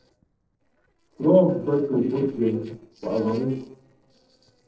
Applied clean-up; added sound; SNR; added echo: neural separator model SepFormer DNS4.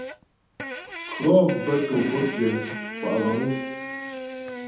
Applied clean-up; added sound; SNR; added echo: none; Fart; 9 dB; reverberation time 0.8 s.